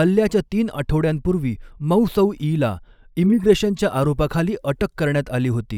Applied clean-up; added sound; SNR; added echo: neural mask model Resemble Enhance denoiser.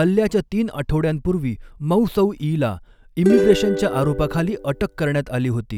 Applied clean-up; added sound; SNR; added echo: none; Plucked string instrument; 3 dB; none.